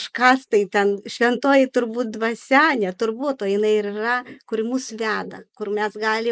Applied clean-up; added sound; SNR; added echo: neural mask model Resemble Enhance denoiser.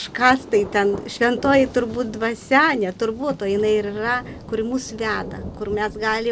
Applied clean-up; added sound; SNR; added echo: none; Thunder; 15 dB; none.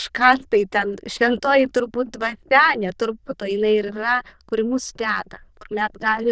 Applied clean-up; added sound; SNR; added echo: neural diffusion model UNIVERSE++.